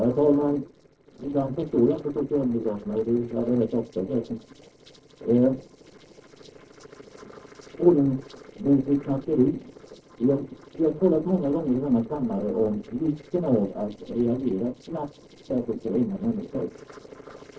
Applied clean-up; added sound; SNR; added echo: neural separator model SepFormer DNS4.